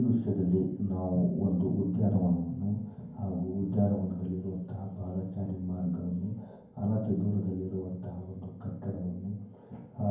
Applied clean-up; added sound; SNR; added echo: none; none; none; reverberation time 0.9 s.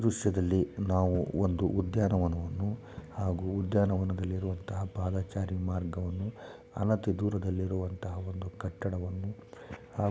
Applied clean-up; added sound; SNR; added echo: none; none; none; none.